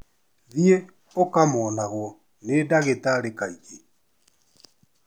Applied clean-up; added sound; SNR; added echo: none; none; none; none.